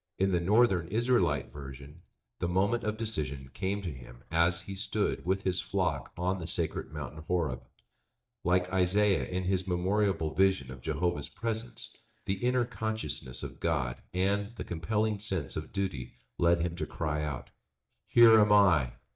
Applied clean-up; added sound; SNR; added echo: neural mask model DeepFilterNet 3.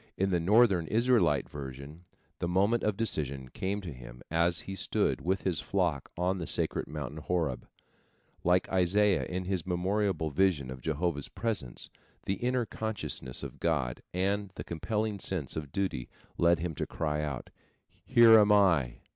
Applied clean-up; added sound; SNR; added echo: none; none; none; none.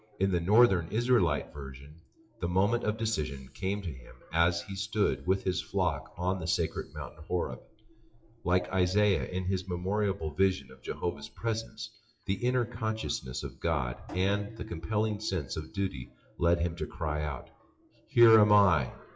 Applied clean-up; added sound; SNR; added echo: classical method WPE with log-MMSE.